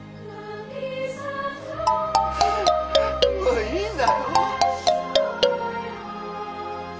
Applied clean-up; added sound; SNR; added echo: none; Marimba, xylophone; -5 dB; none.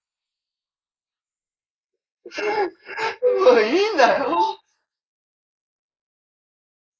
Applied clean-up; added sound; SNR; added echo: neural mask model Resemble Enhance denoiser.